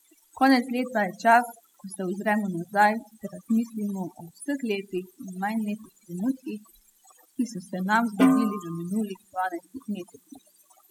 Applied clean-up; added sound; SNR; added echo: classical method spectral subtraction.